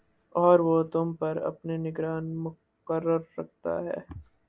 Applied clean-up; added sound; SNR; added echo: none; none; none; none.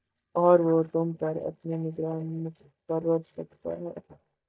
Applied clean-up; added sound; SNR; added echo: neural mask model DeepFilterNet 3.